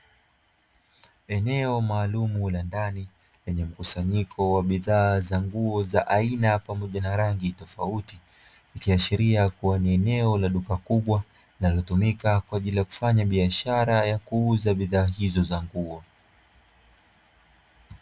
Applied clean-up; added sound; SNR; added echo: none; none; none; none.